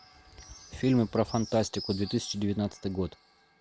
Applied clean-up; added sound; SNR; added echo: none; Bird; 18 dB; none.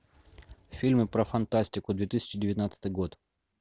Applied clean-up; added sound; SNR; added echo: none; none; none; none.